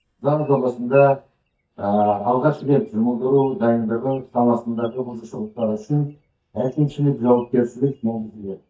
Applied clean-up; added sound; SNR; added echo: neural mask model DeepFilterNet 3.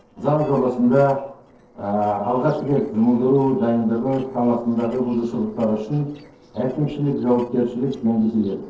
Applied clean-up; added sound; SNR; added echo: neural separator model SepFormer DNS4.